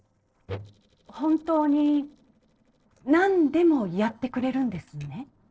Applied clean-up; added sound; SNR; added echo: neural separator model SepFormer DNS4.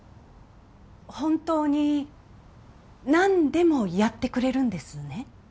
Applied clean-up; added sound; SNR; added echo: none; none; none; none.